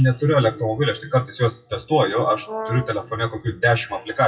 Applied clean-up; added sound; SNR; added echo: classical method WPE with log-MMSE.